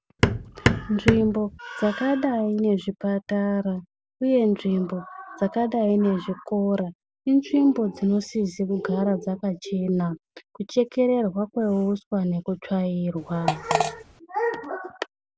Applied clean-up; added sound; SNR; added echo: none; Hammer + Fart; 1 dB; none.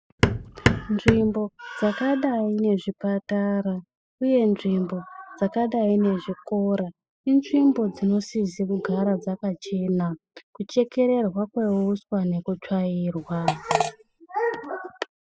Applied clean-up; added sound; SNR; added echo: classical method spectral subtraction.